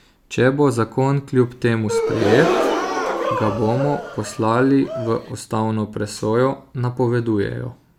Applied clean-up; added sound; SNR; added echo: none; Gasp; 3 dB; none.